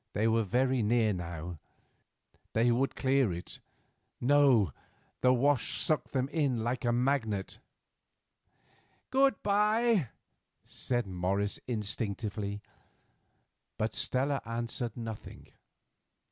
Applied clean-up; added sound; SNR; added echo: none; none; none; none.